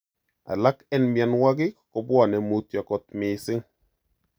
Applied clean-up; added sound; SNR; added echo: none; none; none; none.